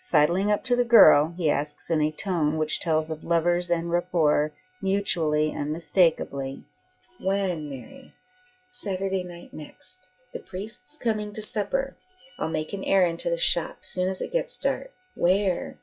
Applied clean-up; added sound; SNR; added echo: classical method log-MMSE.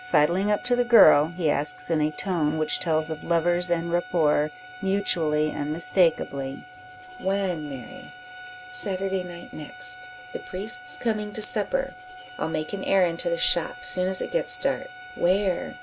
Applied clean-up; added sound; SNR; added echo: none; Bowed string instrument; 18 dB; none.